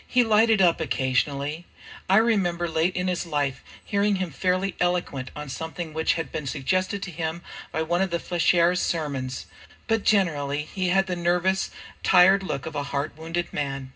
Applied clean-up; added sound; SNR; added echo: none; none; none; reverberation time 0.2 s.